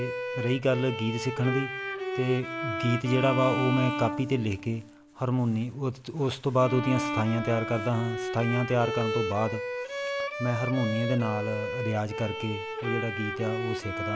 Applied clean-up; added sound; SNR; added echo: none; Bowed string instrument; 5 dB; none.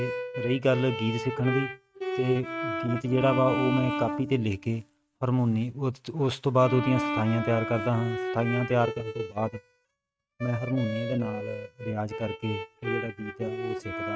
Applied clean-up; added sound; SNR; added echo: neural mask model RNNoise.